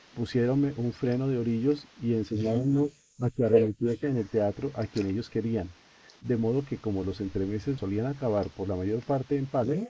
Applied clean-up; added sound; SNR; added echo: neural mask model Resemble Enhance denoiser.